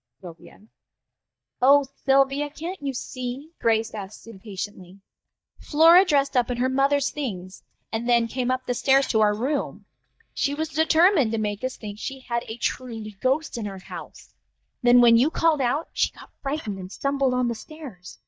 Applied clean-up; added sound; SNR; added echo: neural mask model DeepFilterNet 3.